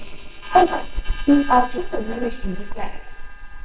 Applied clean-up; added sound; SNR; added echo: neural separator model SepFormer WHAMR!.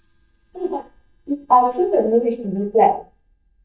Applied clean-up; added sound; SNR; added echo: neural mask model DeepFilterNet 3.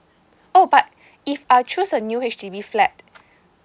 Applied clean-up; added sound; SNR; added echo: none; none; none; none.